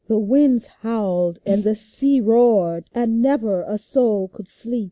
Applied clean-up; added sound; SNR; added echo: none; Snare drum; 16 dB; none.